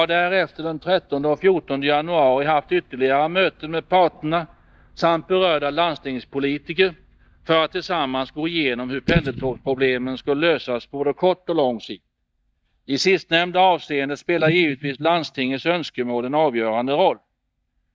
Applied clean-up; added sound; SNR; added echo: neural mask model DeepFilterNet 3.